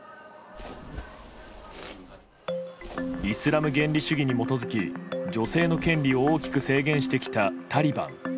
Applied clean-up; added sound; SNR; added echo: none; Splash, splatter; 17 dB; none.